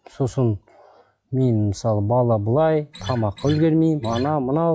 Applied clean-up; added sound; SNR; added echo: classical method log-MMSE.